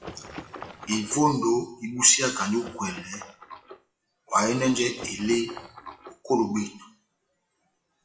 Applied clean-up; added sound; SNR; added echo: classical method WPE with log-MMSE.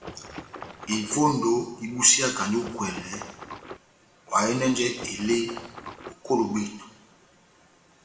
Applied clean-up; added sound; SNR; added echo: none; Water / Splash, splatter; 13 dB; reverberation time 0.8 s.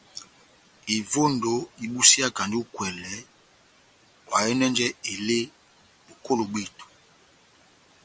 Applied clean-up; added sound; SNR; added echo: none; none; none; none.